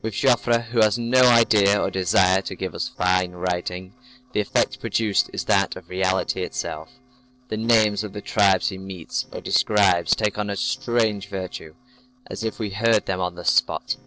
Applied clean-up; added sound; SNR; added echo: neural separator model SepFormer DNS4.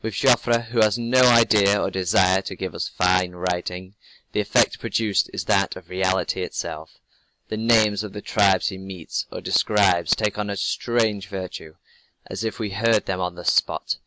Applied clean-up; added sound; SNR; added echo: none; none; none; none.